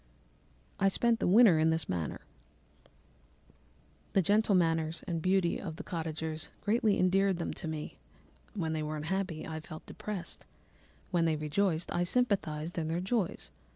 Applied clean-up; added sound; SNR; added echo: none; none; none; none.